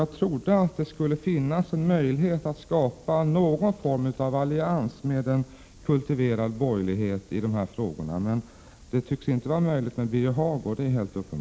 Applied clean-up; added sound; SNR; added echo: none; none; none; none.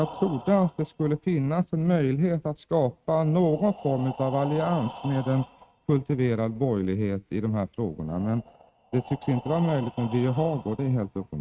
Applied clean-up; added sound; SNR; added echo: neural mask model RNNoise.